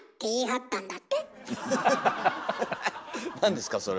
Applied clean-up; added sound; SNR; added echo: none; none; none; none.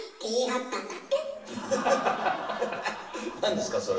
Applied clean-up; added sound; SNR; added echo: none; none; none; reverberation time 1.0 s.